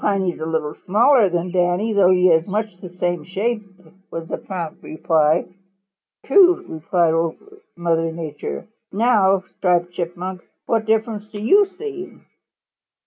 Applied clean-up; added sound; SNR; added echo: none; none; none; none.